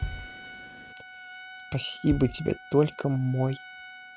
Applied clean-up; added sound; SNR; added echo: none; Bass drum + Trumpet; 11 dB; none.